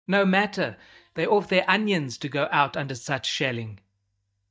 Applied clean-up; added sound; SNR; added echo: neural mask model DeepFilterNet 3.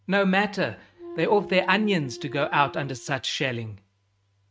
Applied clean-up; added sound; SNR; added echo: neural mask model RNNoise.